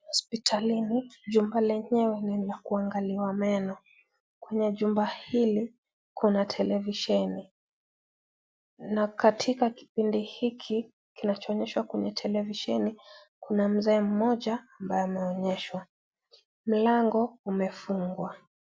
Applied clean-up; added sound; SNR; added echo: none; none; none; none.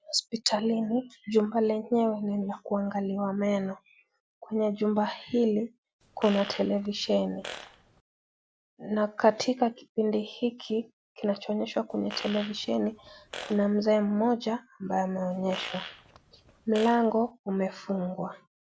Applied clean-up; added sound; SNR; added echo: none; Fart; 15 dB; none.